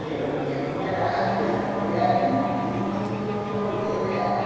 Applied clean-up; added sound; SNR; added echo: none; Race car, auto racing / Accelerating, revving, vroom; 3 dB; reverberation time 2.1 s.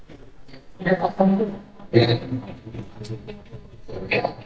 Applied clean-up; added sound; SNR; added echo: neural mask model DeepFilterNet 3.